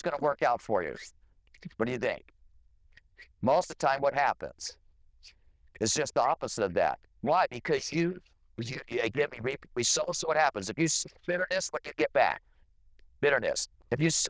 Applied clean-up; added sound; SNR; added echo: neural diffusion model UNIVERSE++.